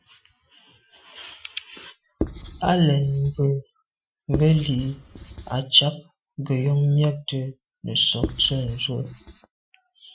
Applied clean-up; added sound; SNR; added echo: classical method Wiener filter.